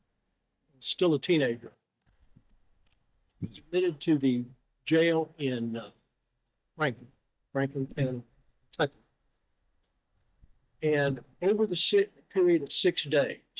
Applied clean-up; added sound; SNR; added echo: neural mask model DeepFilterNet 3.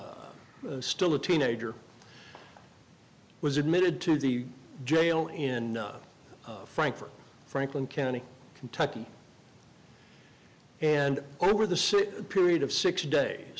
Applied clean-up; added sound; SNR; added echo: none; none; none; none.